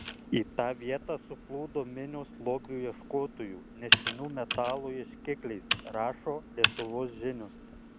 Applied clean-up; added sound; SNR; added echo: none; Computer keyboard; 0 dB; none.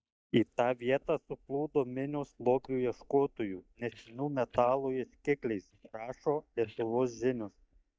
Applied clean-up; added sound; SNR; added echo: neural mask model DeepFilterNet 3.